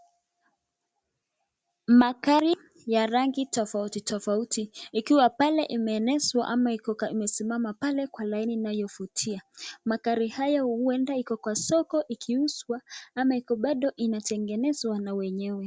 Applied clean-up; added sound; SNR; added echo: none; none; none; none.